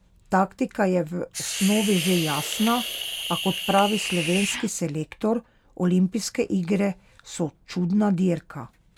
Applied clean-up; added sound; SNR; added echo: none; Hiss; 5 dB; none.